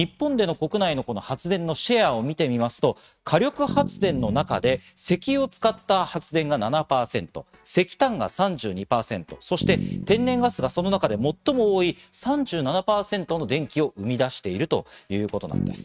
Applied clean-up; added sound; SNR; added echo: neural mask model RNNoise.